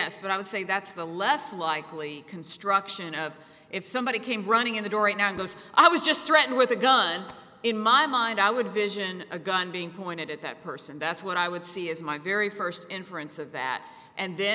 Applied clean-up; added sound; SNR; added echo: none; none; none; none.